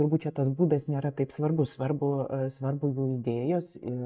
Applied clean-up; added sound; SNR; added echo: neural mask model DeepFilterNet 3.